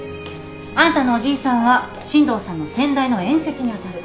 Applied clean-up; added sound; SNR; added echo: none; none; none; none.